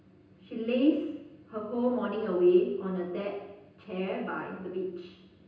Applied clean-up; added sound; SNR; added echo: none; none; none; reverberation time 0.9 s.